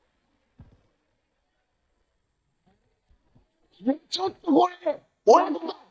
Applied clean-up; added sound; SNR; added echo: neural mask model DeepFilterNet 3.